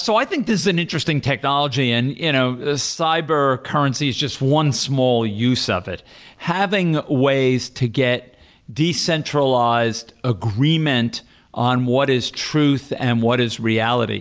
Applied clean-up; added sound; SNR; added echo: none; none; none; none.